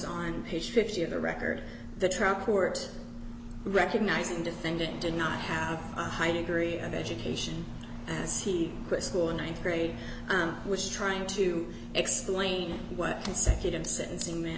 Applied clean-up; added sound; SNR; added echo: none; Train; 20 dB; none.